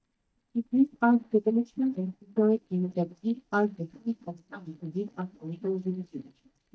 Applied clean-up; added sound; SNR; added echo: neural mask model DeepFilterNet 3.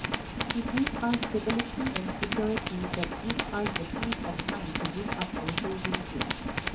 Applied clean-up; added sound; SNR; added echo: none; Tools; -4 dB; reverberation time 0.3 s.